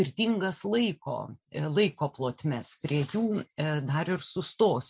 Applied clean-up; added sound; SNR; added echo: none; none; none; none.